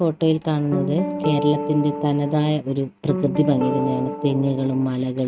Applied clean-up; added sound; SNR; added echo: neural mask model RNNoise.